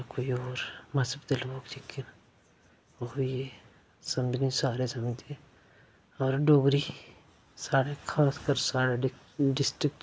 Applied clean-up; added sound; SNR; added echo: none; none; none; none.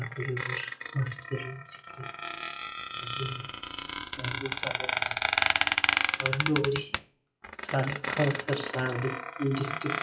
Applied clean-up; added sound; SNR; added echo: classical method WPE with log-MMSE.